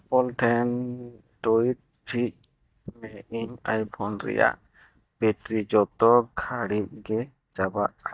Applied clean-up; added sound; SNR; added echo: neural mask model DeepFilterNet 3.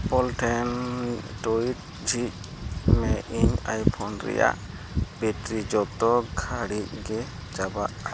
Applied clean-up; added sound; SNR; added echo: none; Wind / Rain; 2 dB; none.